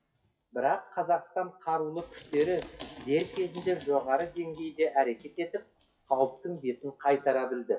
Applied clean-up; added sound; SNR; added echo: classical method WPE with log-MMSE.